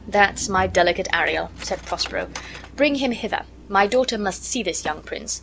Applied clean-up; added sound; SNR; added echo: none; Cutlery, silverware + Thunder / Rain; 19 dB; none.